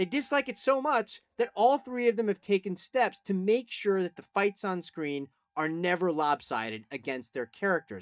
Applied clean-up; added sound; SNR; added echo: neural mask model DeepFilterNet 3.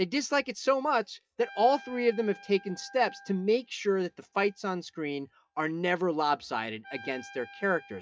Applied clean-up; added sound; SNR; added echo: classical method WPE with log-MMSE.